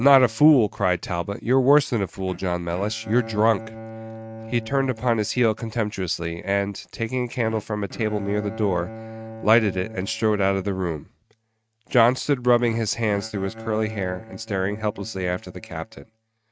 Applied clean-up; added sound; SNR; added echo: neural mask model RNNoise.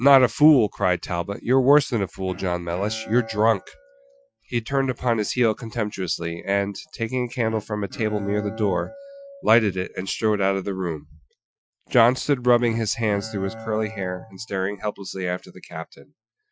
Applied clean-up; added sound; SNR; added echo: classical method Wiener filter.